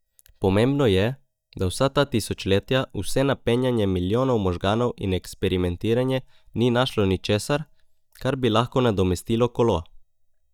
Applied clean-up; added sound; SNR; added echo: neural mask model DeepFilterNet 3.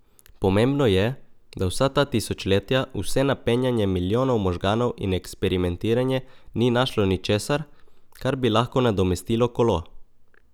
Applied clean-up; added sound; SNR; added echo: none; none; none; none.